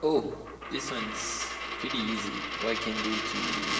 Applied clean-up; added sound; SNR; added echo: none; Coin (dropping); 1 dB; reverberation time 1.1 s.